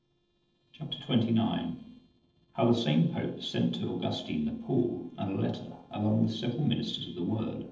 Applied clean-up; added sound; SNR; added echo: neural separator model SepFormer DNS4.